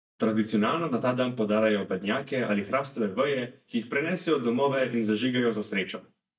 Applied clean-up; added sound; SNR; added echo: neural mask model DeepFilterNet 3.